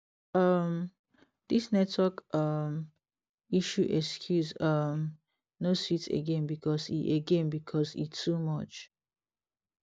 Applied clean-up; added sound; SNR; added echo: none; none; none; none.